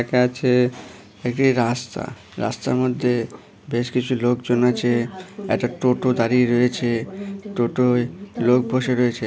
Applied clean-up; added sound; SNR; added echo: none; none; none; none.